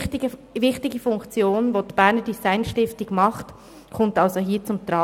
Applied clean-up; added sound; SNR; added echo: none; none; none; none.